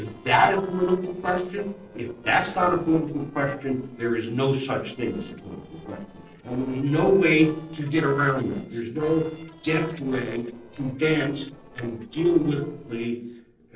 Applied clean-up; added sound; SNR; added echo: neural separator model SepFormer DNS4.